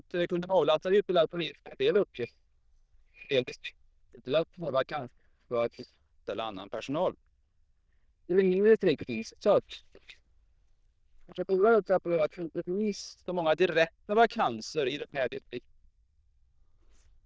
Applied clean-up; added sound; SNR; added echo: neural diffusion model UNIVERSE++.